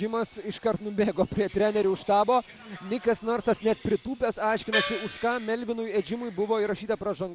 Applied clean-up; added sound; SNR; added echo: none; Gong; 3 dB; none.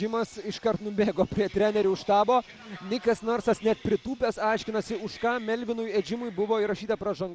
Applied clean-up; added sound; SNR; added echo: none; none; none; none.